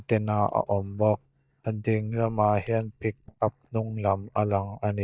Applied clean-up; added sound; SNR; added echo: neural mask model DeepFilterNet 3.